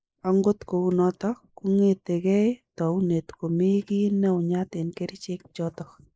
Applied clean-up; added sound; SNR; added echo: neural mask model Resemble Enhance denoiser.